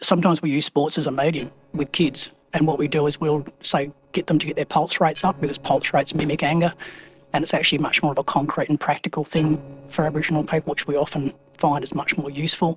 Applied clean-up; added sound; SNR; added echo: neural separator model SepFormer DNS4.